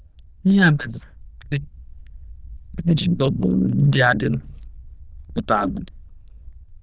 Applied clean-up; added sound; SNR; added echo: neural diffusion model UNIVERSE++.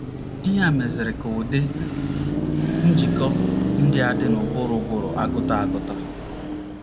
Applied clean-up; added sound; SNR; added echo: none; Car passing by / Traffic noise, roadway noise / Engine; 0 dB; none.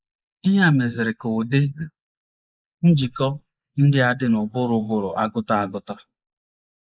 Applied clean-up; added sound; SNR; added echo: neural mask model Resemble Enhance denoiser.